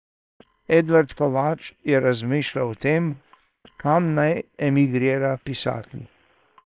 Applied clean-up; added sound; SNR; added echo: neural separator model SepFormer WHAM!.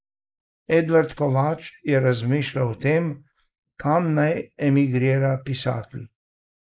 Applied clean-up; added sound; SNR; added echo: neural mask model Resemble Enhance denoiser.